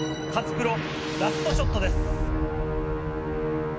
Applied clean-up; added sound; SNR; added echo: none; Musical instrument; 2 dB; none.